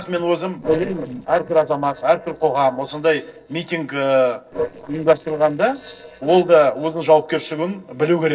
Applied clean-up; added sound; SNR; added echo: neural separator model SepFormer DNS4.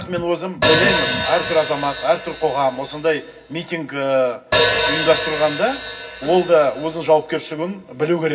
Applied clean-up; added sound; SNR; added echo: none; Hi-hat; 4 dB; reverberation time 0.4 s.